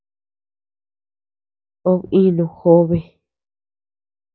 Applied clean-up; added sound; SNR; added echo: none; none; none; none.